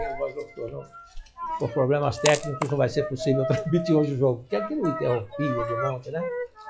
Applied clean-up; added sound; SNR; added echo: classical method log-MMSE.